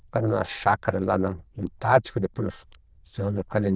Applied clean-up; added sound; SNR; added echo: neural diffusion model UNIVERSE++.